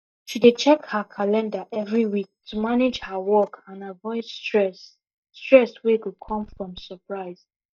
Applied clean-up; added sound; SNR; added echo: neural mask model DeepFilterNet 3.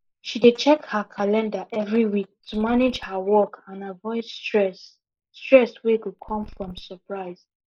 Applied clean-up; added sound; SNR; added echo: neural mask model Resemble Enhance denoiser.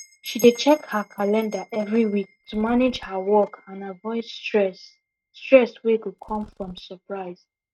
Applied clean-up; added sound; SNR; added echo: neural mask model RNNoise.